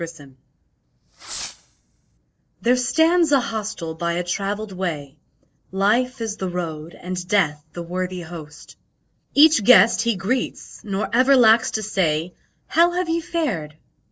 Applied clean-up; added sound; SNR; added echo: neural separator model SepFormer DNS4.